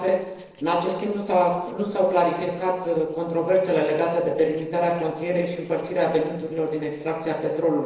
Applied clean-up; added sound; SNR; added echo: neural separator model SepFormer DNS4.